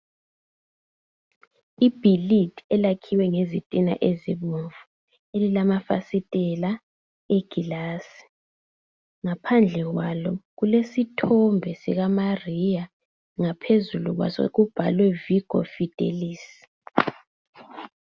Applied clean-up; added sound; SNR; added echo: none; none; none; none.